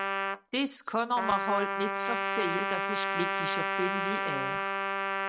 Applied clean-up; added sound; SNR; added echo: none; Trumpet; -3 dB; none.